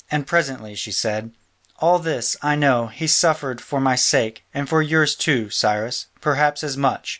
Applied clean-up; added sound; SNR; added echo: none; none; none; none.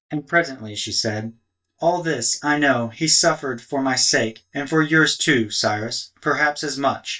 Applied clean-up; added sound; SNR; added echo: neural mask model DeepFilterNet 3.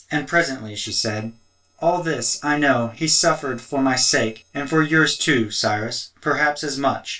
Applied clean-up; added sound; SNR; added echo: neural separator model SepFormer DNS4.